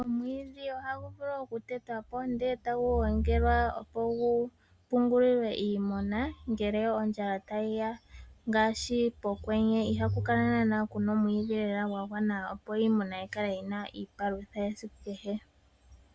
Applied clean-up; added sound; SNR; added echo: none; none; none; none.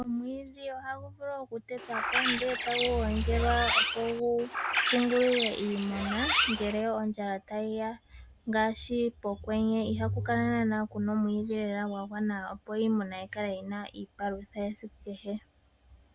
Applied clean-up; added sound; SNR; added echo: none; Bird; 0 dB; none.